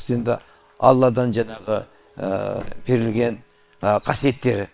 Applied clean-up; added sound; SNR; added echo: neural separator model SepFormer WHAM!.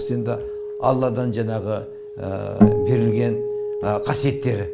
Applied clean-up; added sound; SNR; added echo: none; Acoustic guitar; 0 dB; none.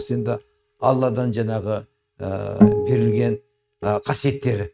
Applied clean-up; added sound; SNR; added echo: neural mask model RNNoise.